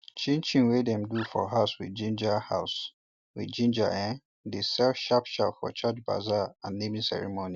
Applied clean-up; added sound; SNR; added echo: none; Animal; 18 dB; none.